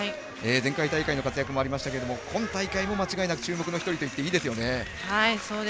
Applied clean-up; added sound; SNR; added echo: none; none; none; none.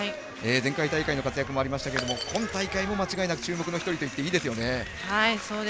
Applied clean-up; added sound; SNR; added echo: none; Shatter / Crushing; 13 dB; none.